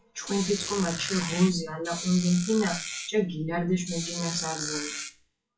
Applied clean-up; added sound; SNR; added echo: classical method WPE with log-MMSE.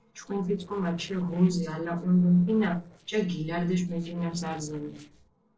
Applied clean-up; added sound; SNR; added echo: neural separator model SepFormer DNS4.